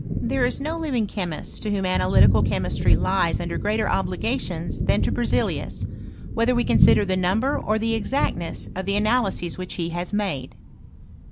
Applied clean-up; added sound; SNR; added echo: none; Thunder; 0 dB; none.